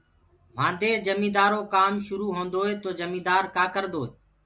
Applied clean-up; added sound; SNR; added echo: none; none; none; none.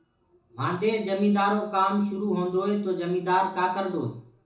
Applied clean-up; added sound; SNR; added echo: none; none; none; reverberation time 0.6 s.